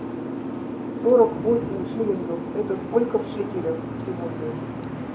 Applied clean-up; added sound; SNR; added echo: none; Boat, Water vehicle; 5 dB; reverberation time 0.3 s.